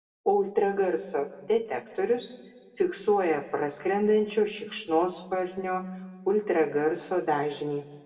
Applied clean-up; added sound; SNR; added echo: none; none; none; reverberation time 1.3 s.